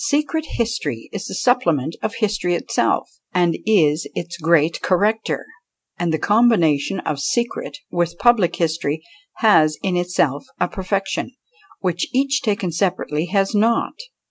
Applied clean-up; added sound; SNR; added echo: none; none; none; none.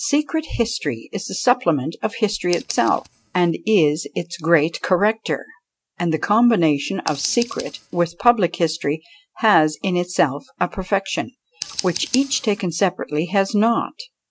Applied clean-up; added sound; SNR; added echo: neural mask model RNNoise.